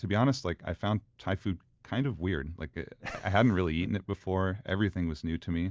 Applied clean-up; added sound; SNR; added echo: none; none; none; none.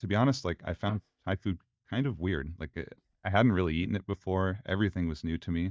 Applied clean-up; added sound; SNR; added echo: neural mask model DeepFilterNet 3.